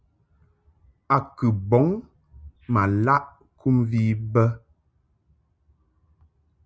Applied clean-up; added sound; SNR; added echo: none; none; none; none.